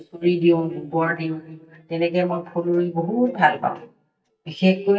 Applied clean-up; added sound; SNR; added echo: neural mask model DeepFilterNet 3.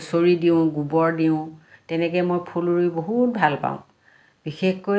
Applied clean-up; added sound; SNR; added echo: none; none; none; none.